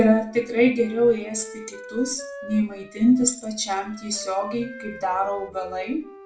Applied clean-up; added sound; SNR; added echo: none; Wind instrument, woodwind instrument; 17 dB; reverberation time 0.4 s.